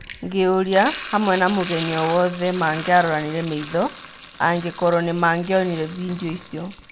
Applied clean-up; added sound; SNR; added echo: none; Sink (filling or washing); 14 dB; none.